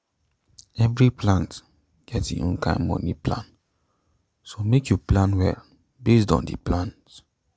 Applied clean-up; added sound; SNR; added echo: none; none; none; none.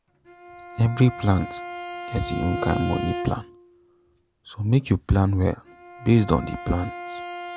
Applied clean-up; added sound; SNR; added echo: none; Bowed string instrument; 11 dB; none.